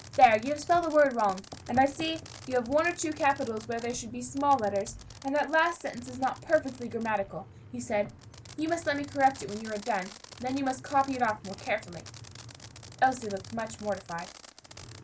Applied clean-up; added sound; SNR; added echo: none; Truck + Fireworks; 18 dB; none.